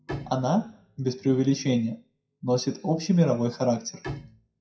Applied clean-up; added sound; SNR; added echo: classical method WPE with log-MMSE.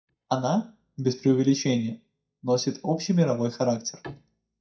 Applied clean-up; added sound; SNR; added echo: neural mask model DeepFilterNet 3.